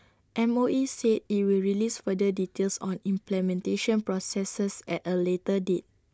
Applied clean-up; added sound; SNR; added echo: none; none; none; none.